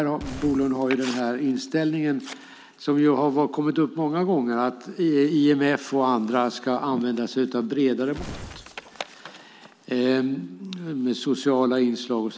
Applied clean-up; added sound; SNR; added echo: none; Glass; 16 dB; none.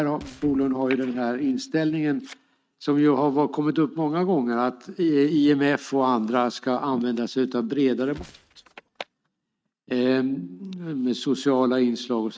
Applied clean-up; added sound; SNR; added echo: neural mask model RNNoise.